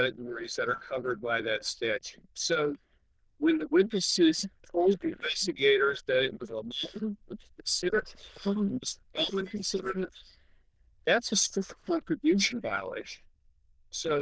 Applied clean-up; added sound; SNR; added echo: neural diffusion model UNIVERSE++.